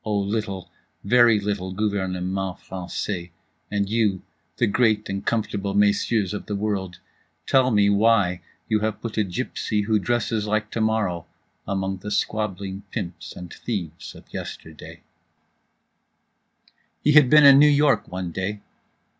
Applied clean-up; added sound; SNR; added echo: none; none; none; none.